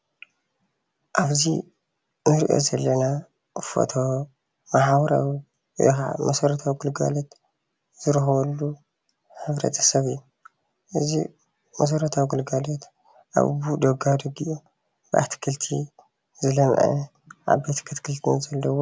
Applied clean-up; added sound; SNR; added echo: none; none; none; none.